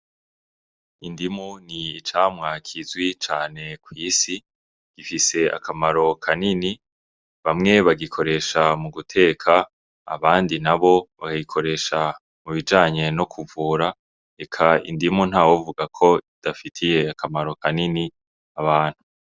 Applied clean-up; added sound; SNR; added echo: none; none; none; none.